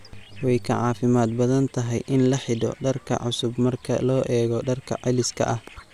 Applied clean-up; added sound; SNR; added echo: none; none; none; none.